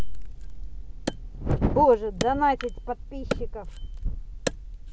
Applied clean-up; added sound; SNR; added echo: none; Wood; 12 dB; none.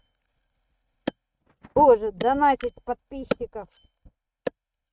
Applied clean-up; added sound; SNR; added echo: neural mask model RNNoise.